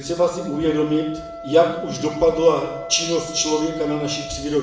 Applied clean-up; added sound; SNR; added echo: none; Wind instrument, woodwind instrument; 13 dB; reverberation time 0.7 s.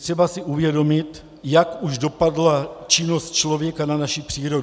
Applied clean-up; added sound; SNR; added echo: none; none; none; none.